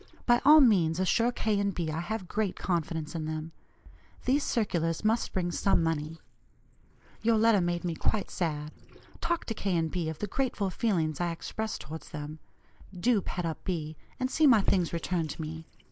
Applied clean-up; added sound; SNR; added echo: neural mask model Resemble Enhance denoiser.